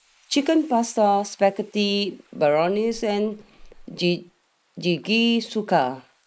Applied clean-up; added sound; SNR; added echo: neural mask model Resemble Enhance denoiser.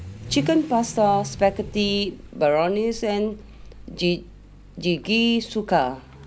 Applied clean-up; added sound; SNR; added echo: none; Accelerating, revving, vroom / Vehicle; 16 dB; none.